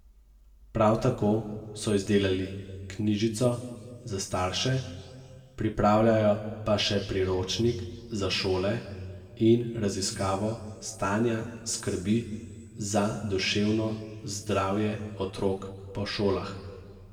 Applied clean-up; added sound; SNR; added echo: none; none; none; reverberation time 1.5 s.